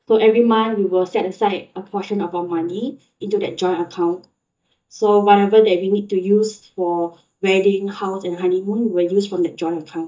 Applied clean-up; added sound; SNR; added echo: neural mask model DeepFilterNet 3.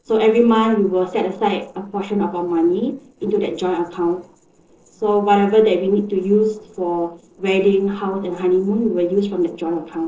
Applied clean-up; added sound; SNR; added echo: neural separator model SepFormer DNS4.